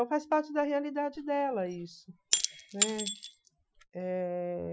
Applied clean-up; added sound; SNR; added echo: classical method Wiener filter.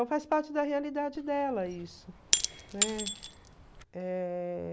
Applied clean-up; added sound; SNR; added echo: none; Shatter / Crushing; 1 dB; none.